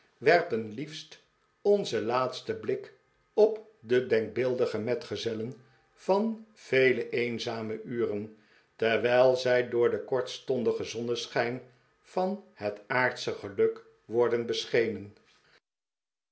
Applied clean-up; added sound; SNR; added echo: none; none; none; none.